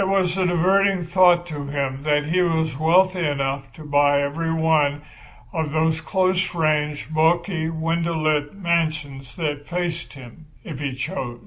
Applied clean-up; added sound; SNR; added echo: none; none; none; none.